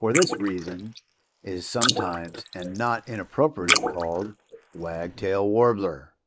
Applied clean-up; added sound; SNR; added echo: neural mask model Resemble Enhance denoiser.